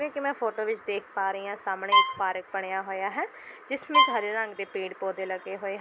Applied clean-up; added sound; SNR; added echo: none; Bowed string instrument; -4 dB; none.